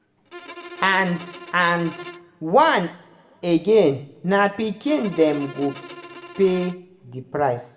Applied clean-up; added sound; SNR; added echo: none; Bowed string instrument; 17 dB; reverberation time 0.9 s.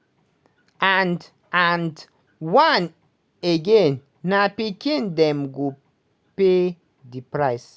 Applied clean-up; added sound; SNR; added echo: none; none; none; none.